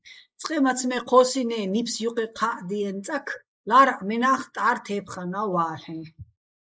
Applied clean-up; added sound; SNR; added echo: neural mask model Resemble Enhance denoiser.